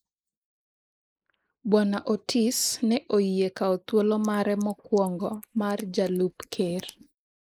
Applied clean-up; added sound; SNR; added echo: neural mask model Resemble Enhance denoiser.